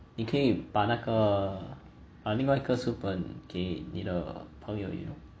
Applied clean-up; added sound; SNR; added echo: none; none; none; none.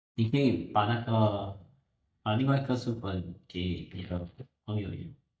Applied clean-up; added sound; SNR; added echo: neural mask model DeepFilterNet 3.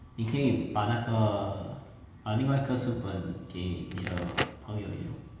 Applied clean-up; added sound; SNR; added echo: none; Crackle; 13 dB; reverberation time 1.0 s.